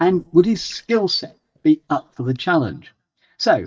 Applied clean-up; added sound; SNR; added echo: neural mask model DeepFilterNet 3.